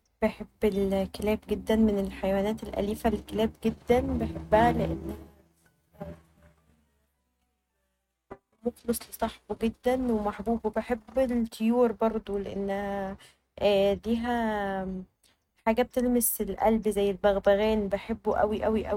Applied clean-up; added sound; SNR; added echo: neural mask model RNNoise.